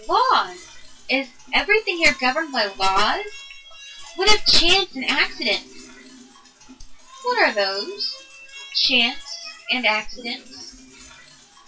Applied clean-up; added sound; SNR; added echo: classical method WPE with log-MMSE.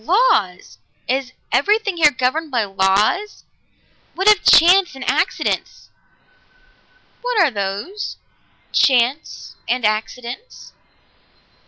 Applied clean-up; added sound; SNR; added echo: none; none; none; none.